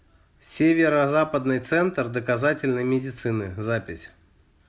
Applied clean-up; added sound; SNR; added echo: none; none; none; none.